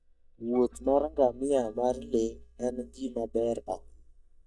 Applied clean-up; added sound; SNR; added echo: neural mask model DeepFilterNet 3.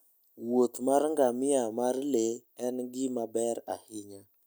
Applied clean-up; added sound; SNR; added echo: none; none; none; none.